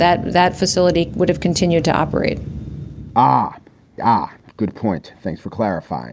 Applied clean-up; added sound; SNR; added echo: none; none; none; none.